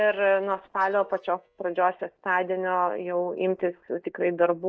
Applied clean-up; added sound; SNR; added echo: neural mask model DeepFilterNet 3.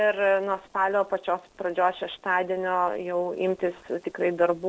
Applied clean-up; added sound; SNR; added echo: none; none; none; none.